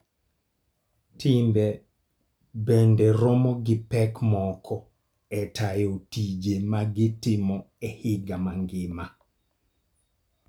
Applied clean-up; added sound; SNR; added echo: none; none; none; none.